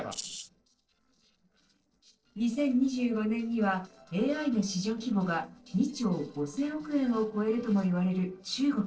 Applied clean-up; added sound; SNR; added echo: neural separator model SepFormer DNS4.